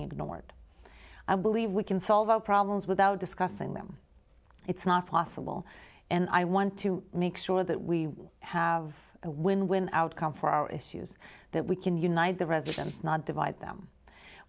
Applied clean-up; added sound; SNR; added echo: none; Rattle (instrument); 15 dB; none.